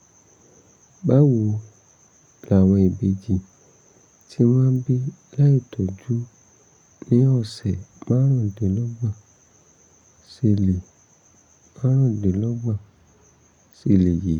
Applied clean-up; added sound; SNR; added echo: none; none; none; none.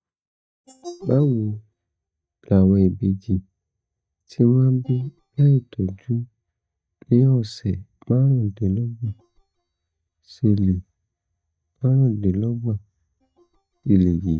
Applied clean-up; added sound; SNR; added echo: neural mask model DeepFilterNet 3.